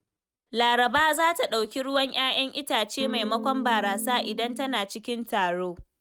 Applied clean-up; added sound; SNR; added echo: neural mask model RNNoise.